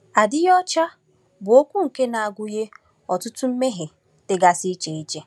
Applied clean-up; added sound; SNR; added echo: none; none; none; none.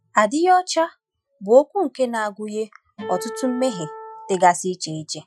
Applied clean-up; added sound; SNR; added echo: classical method Wiener filter.